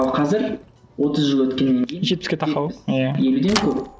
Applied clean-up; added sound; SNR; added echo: none; Thump, thud / Bicycle; 15 dB; none.